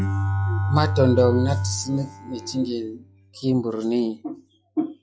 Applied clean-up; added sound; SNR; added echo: classical method log-MMSE.